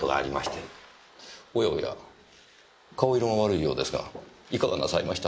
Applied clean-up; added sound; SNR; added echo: neural mask model Resemble Enhance denoiser.